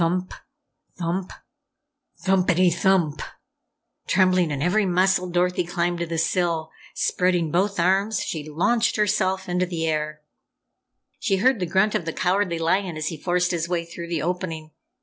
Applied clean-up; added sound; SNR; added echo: none; none; none; none.